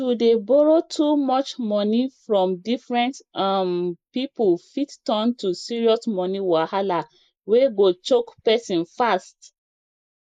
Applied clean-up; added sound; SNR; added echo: neural mask model Resemble Enhance denoiser.